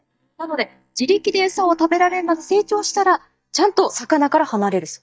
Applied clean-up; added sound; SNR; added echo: neural mask model DeepFilterNet 3.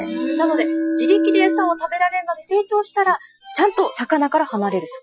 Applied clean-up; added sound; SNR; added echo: classical method Wiener filter.